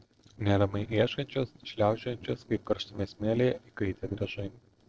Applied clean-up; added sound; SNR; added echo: neural separator model SepFormer DNS4.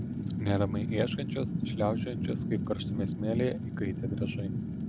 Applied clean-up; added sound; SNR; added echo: none; Fire; -1 dB; none.